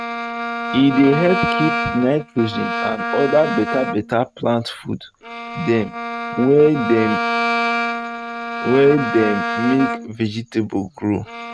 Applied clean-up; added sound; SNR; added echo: neural mask model RNNoise.